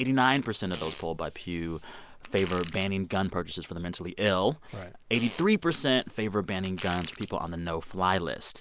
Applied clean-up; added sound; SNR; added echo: none; Fart; 16 dB; none.